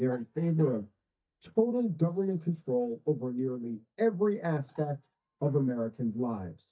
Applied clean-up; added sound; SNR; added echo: neural mask model DeepFilterNet 3.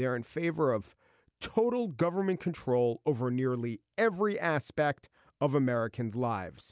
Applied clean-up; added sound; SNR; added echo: none; none; none; none.